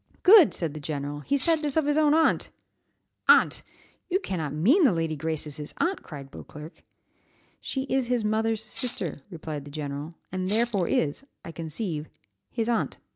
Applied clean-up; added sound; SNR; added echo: none; Rattle (instrument); 16 dB; none.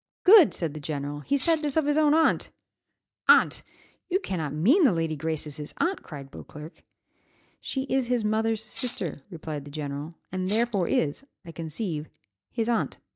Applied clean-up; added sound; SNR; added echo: neural mask model DeepFilterNet 3.